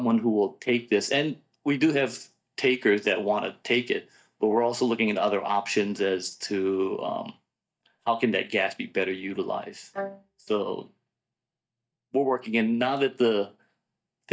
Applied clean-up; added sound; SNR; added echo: neural mask model DeepFilterNet 3.